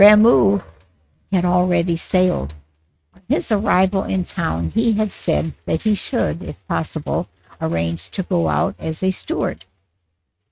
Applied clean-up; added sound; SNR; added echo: neural mask model RNNoise.